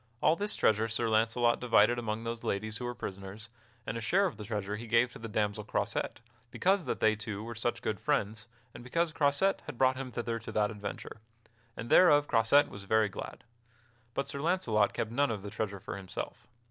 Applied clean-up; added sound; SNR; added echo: none; none; none; none.